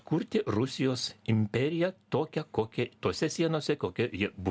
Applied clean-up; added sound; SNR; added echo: none; none; none; none.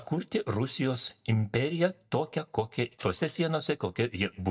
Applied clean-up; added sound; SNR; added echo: neural mask model DeepFilterNet 3.